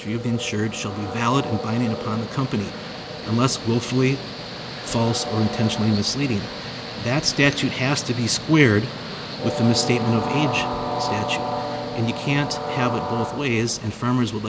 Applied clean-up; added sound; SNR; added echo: none; Train; 6 dB; none.